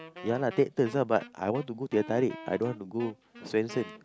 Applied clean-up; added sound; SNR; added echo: none; Wind instrument, woodwind instrument; 17 dB; none.